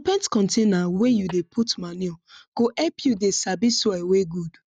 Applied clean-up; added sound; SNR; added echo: neural mask model DeepFilterNet 3.